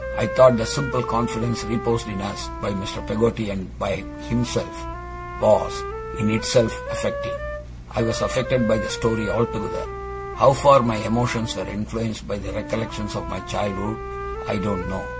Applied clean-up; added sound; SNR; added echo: none; Wind instrument, woodwind instrument; 9 dB; none.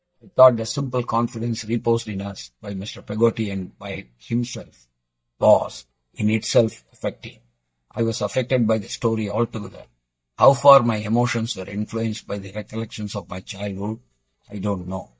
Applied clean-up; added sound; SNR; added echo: neural mask model DeepFilterNet 3.